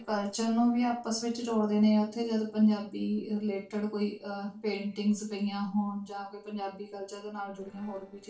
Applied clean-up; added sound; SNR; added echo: neural separator model SepFormer DNS4.